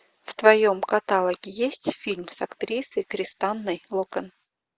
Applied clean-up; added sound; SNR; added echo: none; none; none; none.